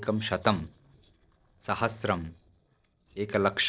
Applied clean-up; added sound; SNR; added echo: neural separator model SepFormer DNS4.